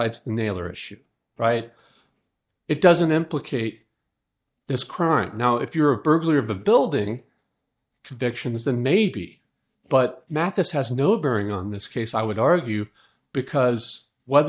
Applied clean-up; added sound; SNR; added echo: neural mask model DeepFilterNet 3.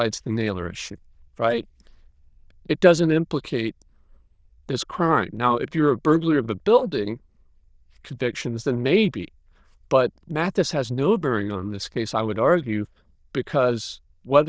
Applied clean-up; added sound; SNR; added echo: neural diffusion model UNIVERSE++.